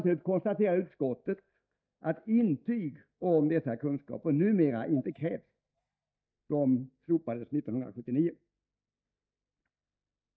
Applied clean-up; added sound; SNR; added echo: neural mask model DeepFilterNet 3.